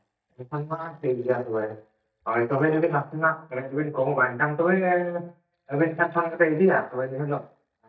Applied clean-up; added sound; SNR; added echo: neural mask model DeepFilterNet 3.